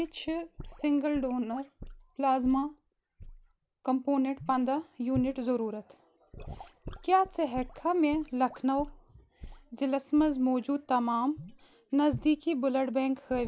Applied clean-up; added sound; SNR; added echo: none; Sink (filling or washing) / Gurgling / Liquid; 17 dB; none.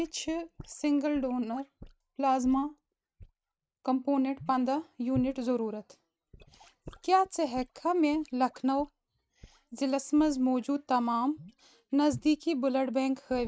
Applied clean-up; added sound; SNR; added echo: neural mask model RNNoise.